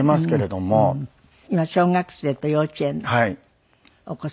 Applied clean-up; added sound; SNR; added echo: none; none; none; none.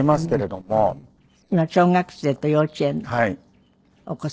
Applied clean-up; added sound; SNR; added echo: neural separator model SepFormer DNS4.